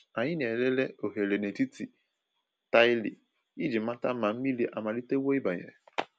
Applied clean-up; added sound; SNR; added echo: none; none; none; none.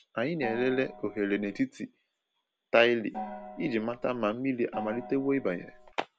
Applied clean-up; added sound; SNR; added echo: none; Gong; 12 dB; none.